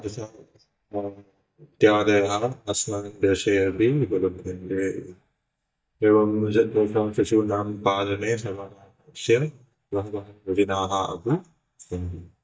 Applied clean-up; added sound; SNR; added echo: neural mask model DeepFilterNet 3.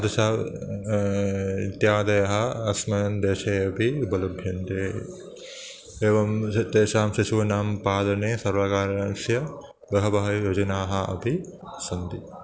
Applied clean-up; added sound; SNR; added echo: none; none; none; none.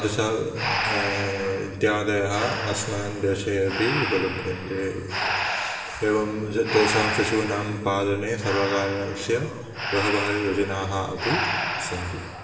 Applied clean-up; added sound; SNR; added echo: none; Breathing; 5 dB; reverberation time 2.7 s.